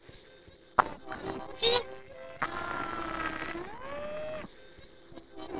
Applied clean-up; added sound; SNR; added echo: neural separator model SepFormer DNS4.